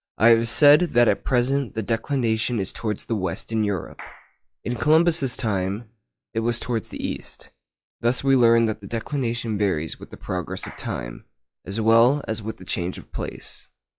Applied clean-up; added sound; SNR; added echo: classical method log-MMSE.